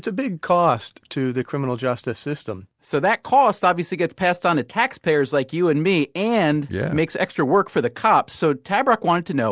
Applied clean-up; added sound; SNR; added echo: none; none; none; none.